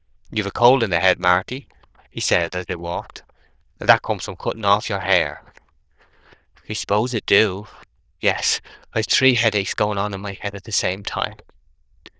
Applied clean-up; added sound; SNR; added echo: neural diffusion model UNIVERSE++.